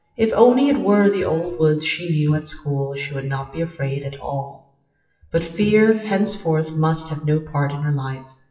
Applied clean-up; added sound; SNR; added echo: classical method WPE with log-MMSE.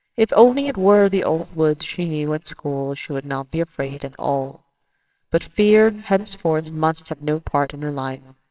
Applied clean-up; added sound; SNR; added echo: neural separator model SepFormer WHAMR!.